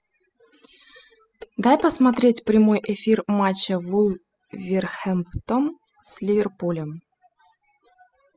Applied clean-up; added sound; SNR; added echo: classical method spectral subtraction.